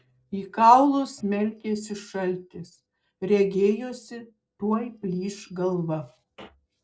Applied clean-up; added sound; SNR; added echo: neural separator model SepFormer DNS4.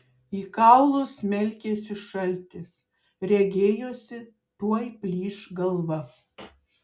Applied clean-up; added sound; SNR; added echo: none; Bell; 17 dB; none.